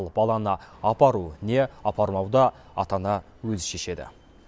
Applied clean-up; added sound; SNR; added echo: none; none; none; none.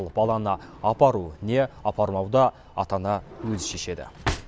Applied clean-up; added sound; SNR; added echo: none; Drawer open or close; 14 dB; none.